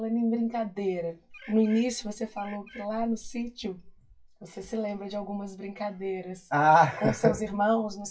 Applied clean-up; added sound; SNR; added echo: classical method WPE with log-MMSE.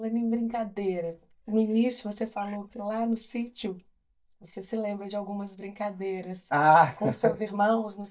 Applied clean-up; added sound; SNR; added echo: neural mask model DeepFilterNet 3.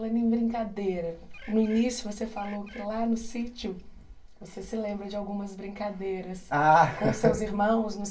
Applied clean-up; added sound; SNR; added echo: none; Bird; 20 dB; reverberation time 0.2 s.